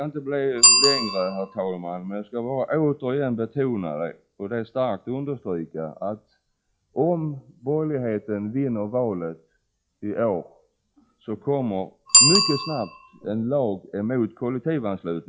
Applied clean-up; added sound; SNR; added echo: classical method log-MMSE.